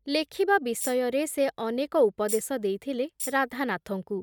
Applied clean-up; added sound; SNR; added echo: neural mask model Resemble Enhance denoiser.